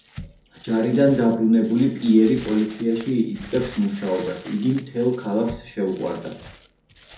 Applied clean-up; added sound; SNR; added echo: none; Crumpling, crinkling; 20 dB; reverberation time 0.6 s.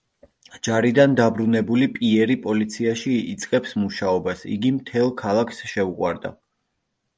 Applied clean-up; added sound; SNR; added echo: none; none; none; none.